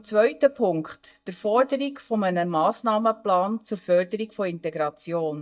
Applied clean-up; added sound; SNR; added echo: neural mask model DeepFilterNet 3.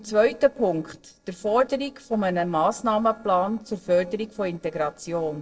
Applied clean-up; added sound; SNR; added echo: neural separator model SepFormer DNS4.